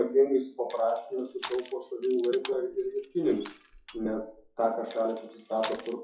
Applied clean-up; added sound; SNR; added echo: classical method WPE with log-MMSE.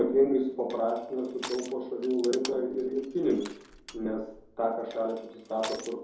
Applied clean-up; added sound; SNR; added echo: none; Crushing; 17 dB; reverberation time 2.6 s.